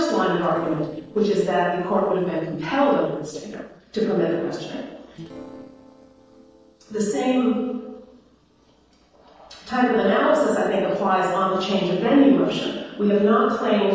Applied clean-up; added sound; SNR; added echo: neural separator model SepFormer DNS4.